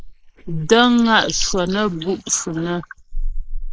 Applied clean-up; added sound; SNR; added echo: neural mask model Resemble Enhance denoiser.